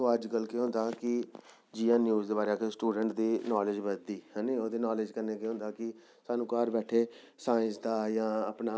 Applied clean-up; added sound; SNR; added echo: none; none; none; none.